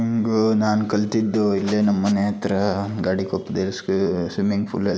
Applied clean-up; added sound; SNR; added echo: none; none; none; none.